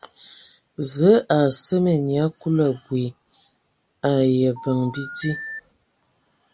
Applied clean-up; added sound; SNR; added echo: none; Telephone; 13 dB; none.